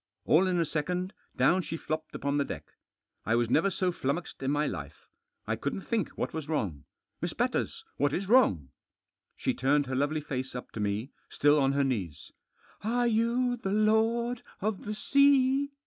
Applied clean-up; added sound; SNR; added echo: none; none; none; none.